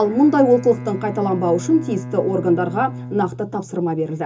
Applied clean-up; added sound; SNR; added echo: none; Bowed string instrument; 13 dB; reverberation time 0.2 s.